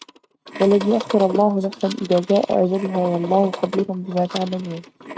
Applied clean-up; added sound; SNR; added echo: neural mask model RNNoise.